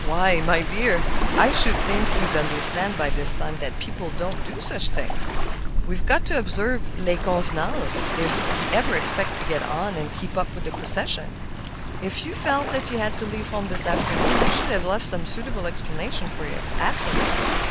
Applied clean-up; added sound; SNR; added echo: none; Waves, surf; -3 dB; none.